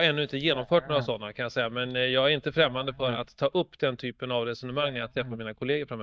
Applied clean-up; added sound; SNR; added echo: neural mask model DeepFilterNet 3.